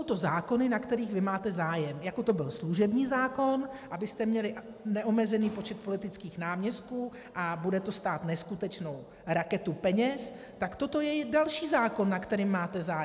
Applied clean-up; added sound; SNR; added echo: none; none; none; none.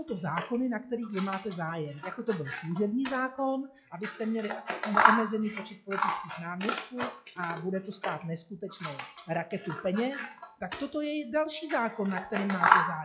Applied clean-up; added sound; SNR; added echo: classical method log-MMSE.